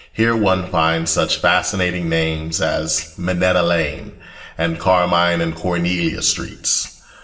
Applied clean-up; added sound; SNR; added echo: none; none; none; reverberation time 0.8 s.